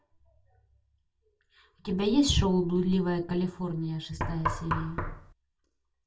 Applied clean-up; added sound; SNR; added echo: none; Knock; 2 dB; reverberation time 0.2 s.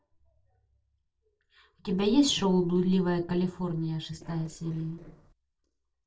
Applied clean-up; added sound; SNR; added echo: neural separator model SepFormer DNS4.